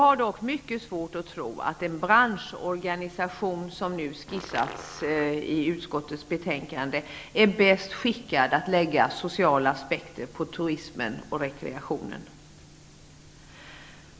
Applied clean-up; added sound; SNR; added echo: none; Fart; 14 dB; none.